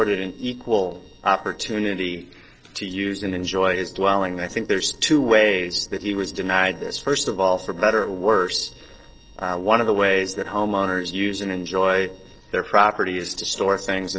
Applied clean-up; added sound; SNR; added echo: neural separator model SepFormer DNS4.